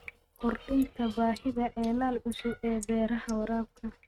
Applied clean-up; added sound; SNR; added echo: neural mask model RNNoise.